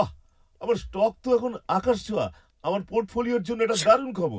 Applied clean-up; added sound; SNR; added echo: neural mask model DeepFilterNet 3.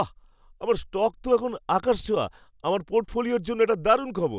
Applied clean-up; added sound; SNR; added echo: none; none; none; none.